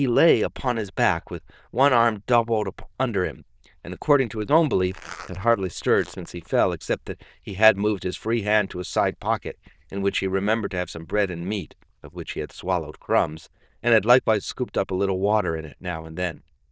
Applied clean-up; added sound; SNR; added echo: neural diffusion model UNIVERSE++.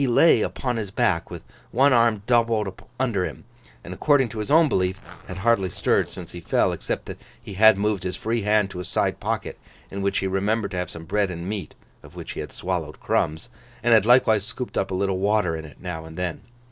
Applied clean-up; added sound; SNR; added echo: neural separator model SepFormer DNS4.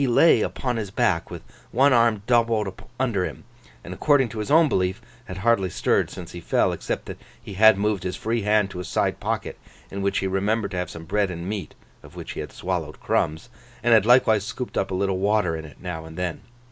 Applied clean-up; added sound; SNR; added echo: none; none; none; none.